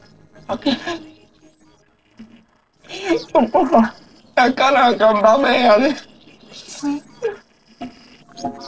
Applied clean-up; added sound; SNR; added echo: neural separator model SepFormer DNS4.